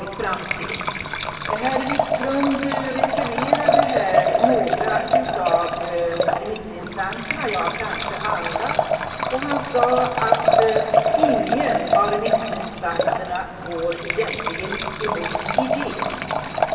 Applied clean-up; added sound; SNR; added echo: none; Liquid; -3 dB; reverberation time 2.6 s.